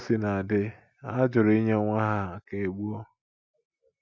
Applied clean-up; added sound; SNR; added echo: none; none; none; none.